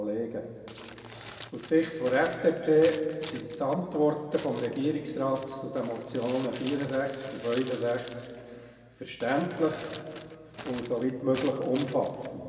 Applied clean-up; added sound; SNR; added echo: none; Crumpling, crinkling; 15 dB; reverberation time 1.9 s.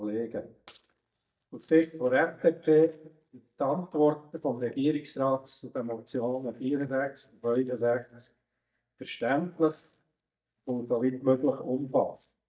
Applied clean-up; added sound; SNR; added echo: neural mask model DeepFilterNet 3.